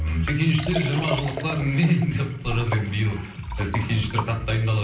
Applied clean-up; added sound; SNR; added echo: none; Liquid; 11 dB; reverberation time 0.6 s.